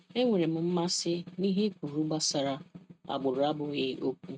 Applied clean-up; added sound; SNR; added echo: neural mask model RNNoise.